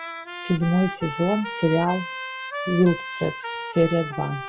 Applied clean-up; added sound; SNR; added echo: classical method WPE with log-MMSE.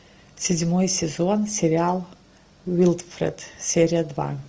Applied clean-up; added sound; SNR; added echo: none; none; none; none.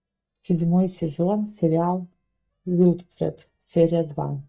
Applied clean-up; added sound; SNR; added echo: neural mask model DeepFilterNet 3.